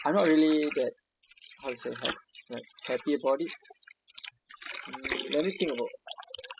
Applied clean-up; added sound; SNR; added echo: classical method spectral subtraction.